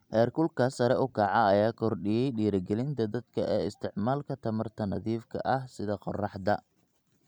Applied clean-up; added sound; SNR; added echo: none; none; none; none.